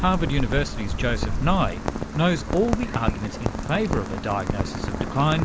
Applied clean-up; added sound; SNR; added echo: none; Rain; 2 dB; none.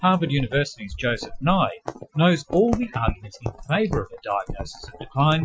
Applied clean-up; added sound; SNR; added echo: classical method Wiener filter.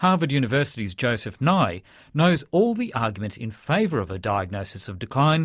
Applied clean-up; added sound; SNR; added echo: none; none; none; none.